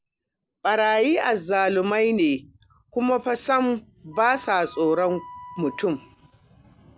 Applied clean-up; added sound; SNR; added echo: none; Wind instrument, woodwind instrument; 19 dB; none.